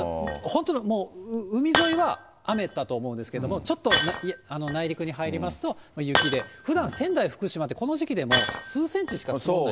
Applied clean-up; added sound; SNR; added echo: none; Shatter; 3 dB; none.